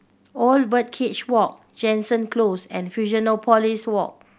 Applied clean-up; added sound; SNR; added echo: none; none; none; none.